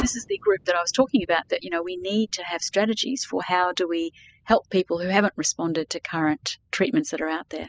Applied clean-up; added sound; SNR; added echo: classical method spectral subtraction.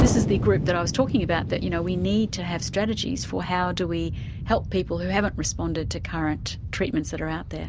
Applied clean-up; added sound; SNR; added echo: none; Explosion; 3 dB; none.